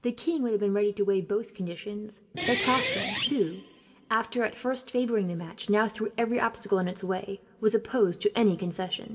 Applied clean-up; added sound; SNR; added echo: none; Guitar; 4 dB; reverberation time 1.4 s.